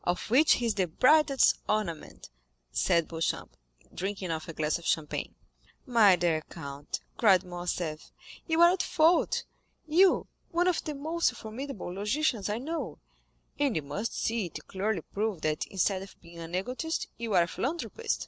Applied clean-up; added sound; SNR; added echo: none; none; none; none.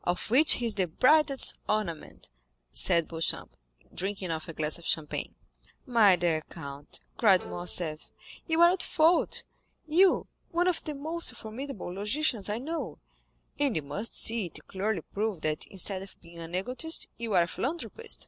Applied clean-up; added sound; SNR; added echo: none; Bowed string instrument; 19 dB; none.